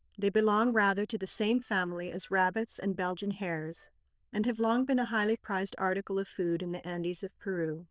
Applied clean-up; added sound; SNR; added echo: neural diffusion model UNIVERSE++.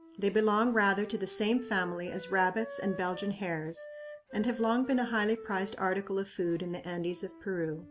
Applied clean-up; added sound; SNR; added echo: none; Wind instrument, woodwind instrument; 16 dB; none.